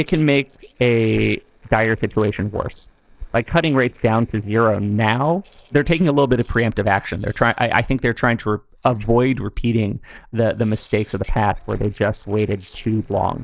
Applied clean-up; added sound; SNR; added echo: neural separator model SepFormer DNS4.